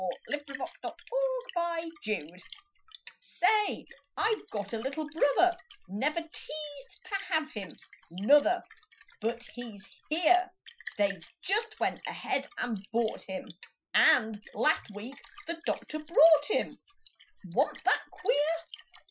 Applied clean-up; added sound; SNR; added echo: classical method Wiener filter.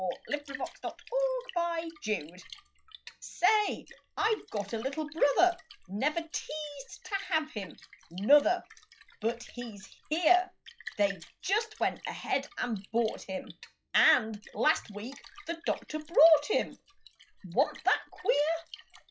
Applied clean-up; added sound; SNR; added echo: classical method log-MMSE.